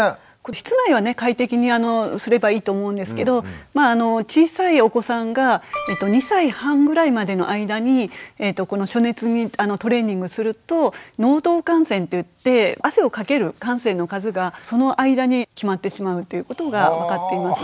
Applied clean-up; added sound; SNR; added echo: none; none; none; none.